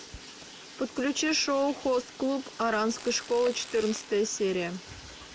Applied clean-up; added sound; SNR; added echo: none; Bathtub (filling or washing) + Fart; 16 dB; none.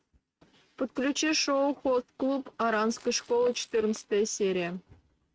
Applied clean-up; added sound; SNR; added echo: neural mask model RNNoise.